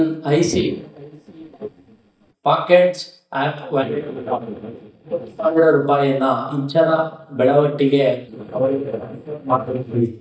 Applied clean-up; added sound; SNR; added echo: neural mask model DeepFilterNet 3.